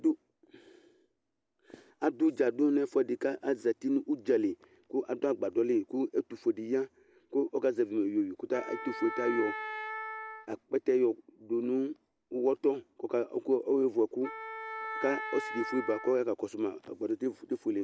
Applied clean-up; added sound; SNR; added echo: none; Wind instrument, woodwind instrument; 8 dB; none.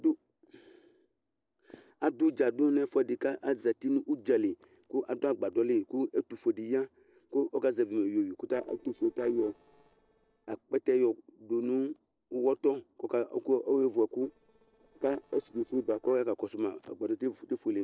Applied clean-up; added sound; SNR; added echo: neural separator model SepFormer DNS4.